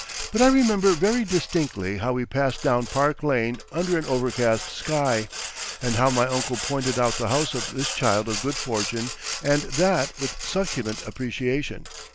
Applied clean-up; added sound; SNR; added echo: none; Sawing; 10 dB; none.